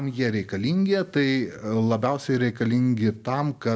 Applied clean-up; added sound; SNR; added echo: none; none; none; none.